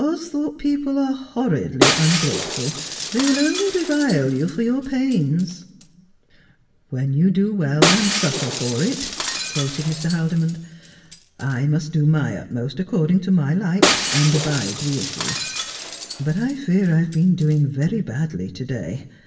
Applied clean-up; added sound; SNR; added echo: none; Shatter; 6 dB; reverberation time 1.0 s.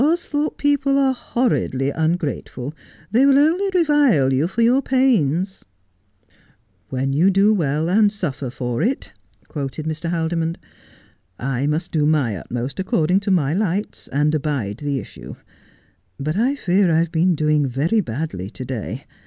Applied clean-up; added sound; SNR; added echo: none; none; none; none.